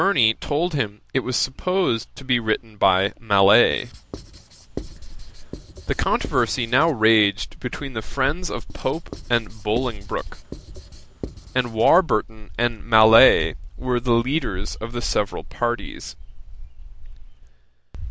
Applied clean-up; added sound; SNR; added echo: none; Writing; 15 dB; none.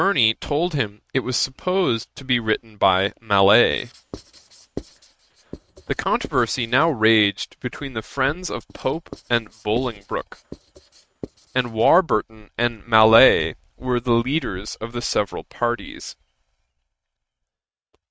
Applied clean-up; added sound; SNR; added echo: neural mask model RNNoise.